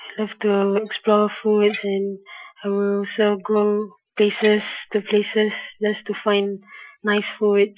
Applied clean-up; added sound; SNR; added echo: classical method Wiener filter.